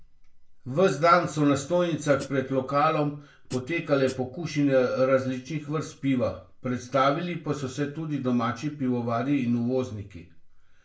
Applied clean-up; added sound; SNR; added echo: none; Hi-hat; 16 dB; reverberation time 0.3 s.